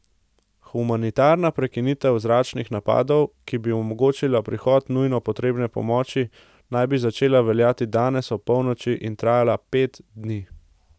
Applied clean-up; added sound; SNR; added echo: none; none; none; none.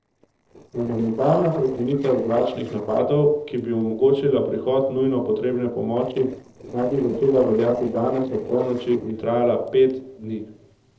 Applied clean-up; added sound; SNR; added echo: neural separator model SepFormer DNS4.